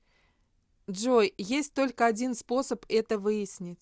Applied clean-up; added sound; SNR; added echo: none; none; none; none.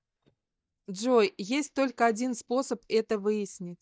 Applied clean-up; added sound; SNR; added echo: neural mask model DeepFilterNet 3.